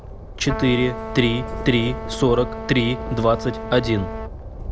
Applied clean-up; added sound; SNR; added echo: none; Train + Trumpet; 7 dB; none.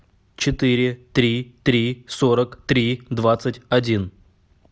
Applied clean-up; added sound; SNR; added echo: none; none; none; none.